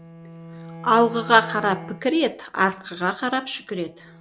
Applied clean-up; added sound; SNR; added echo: none; Bowed string instrument; 17 dB; none.